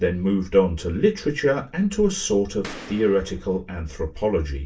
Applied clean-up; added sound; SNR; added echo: none; Boom; 17 dB; reverberation time 0.2 s.